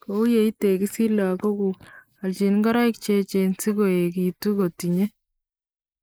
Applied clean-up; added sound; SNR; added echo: neural mask model Resemble Enhance denoiser.